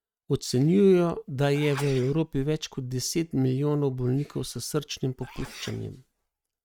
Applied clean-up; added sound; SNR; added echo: neural mask model RNNoise.